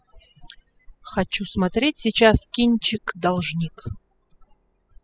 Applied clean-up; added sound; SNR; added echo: classical method spectral subtraction.